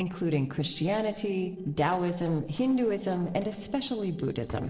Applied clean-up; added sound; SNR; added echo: neural separator model SepFormer DNS4.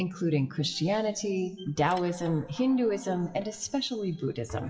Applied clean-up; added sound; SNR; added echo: classical method WPE with log-MMSE.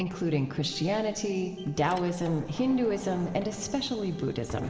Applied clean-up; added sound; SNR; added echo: none; Sliding door; 17 dB; reverberation time 3.0 s.